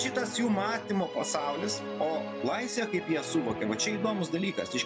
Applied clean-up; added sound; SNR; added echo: none; Musical instrument; 7 dB; none.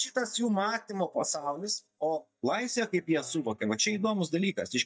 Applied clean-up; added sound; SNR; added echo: neural mask model DeepFilterNet 3.